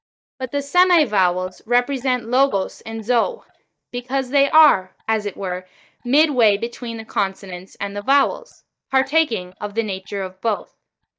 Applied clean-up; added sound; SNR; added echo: neural mask model DeepFilterNet 3.